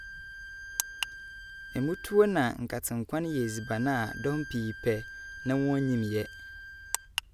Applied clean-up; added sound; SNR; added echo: none; Bowed string instrument; 14 dB; none.